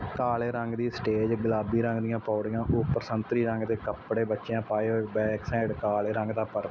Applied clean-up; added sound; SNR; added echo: none; none; none; none.